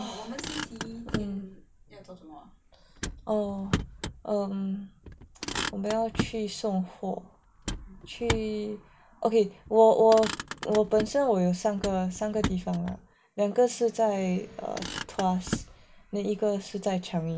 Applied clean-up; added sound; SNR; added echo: none; Motor vehicle (road); 10 dB; none.